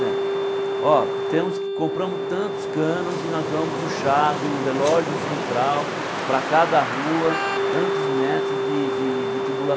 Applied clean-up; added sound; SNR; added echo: none; Wind + Organ; 1 dB; none.